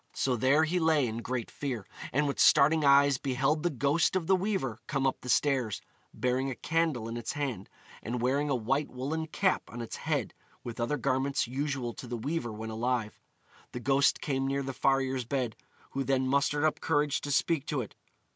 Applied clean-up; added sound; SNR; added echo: none; none; none; none.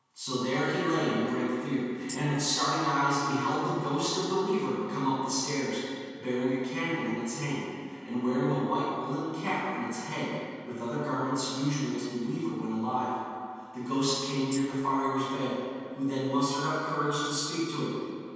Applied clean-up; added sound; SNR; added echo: none; Tambourine; 19 dB; reverberation time 2.1 s.